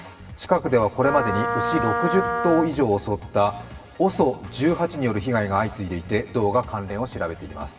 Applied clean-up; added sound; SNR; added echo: none; Wind instrument, woodwind instrument; 4 dB; reverberation time 2.7 s.